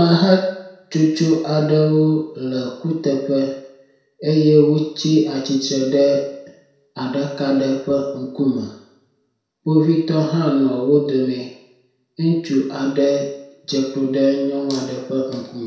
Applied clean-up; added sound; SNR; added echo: none; none; none; reverberation time 0.7 s.